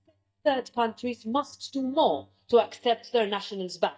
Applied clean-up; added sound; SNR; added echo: neural mask model DeepFilterNet 3.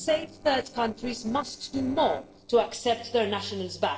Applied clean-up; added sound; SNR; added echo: neural separator model SepFormer DNS4.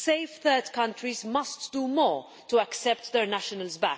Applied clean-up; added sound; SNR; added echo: none; none; none; none.